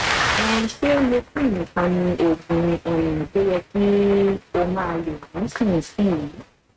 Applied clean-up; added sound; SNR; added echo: neural mask model RNNoise.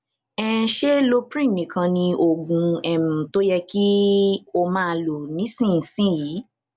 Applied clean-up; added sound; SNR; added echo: none; none; none; none.